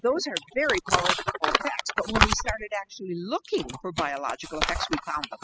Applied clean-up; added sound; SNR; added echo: classical method spectral subtraction.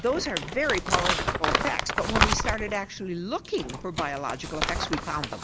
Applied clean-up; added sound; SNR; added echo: none; Crumpling, crinkling; -1 dB; none.